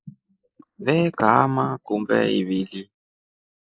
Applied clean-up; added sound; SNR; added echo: neural mask model Resemble Enhance denoiser.